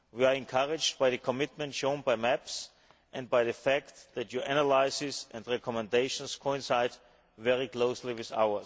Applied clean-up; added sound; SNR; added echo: none; none; none; none.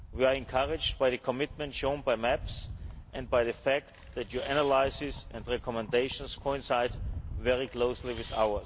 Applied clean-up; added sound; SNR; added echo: none; Camera + Rattle; 11 dB; none.